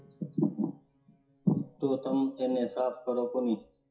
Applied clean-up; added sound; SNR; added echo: classical method WPE with log-MMSE.